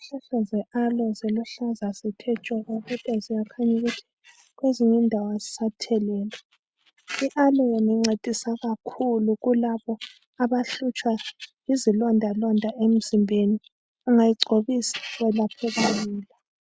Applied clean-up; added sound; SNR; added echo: none; none; none; none.